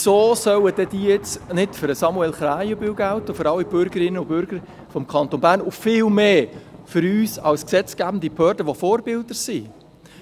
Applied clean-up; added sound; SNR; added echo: none; Thunder + Alarm; 19 dB; none.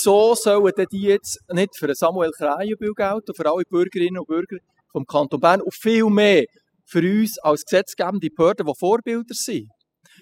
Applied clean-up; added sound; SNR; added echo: classical method spectral subtraction.